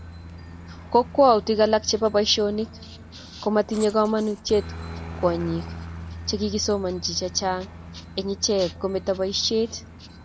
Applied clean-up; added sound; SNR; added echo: none; Aircraft; 14 dB; none.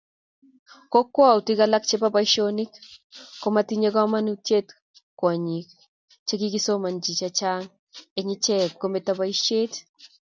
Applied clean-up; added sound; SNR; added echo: none; none; none; none.